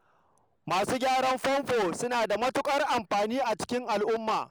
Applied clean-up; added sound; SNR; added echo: none; none; none; none.